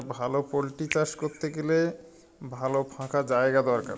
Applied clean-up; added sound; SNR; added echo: none; Finger snapping; 17 dB; none.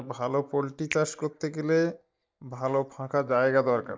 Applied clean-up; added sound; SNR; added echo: neural mask model DeepFilterNet 3.